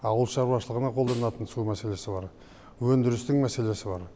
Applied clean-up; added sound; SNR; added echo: none; Snare drum; 19 dB; none.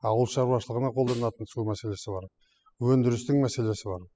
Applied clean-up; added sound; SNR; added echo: classical method spectral subtraction.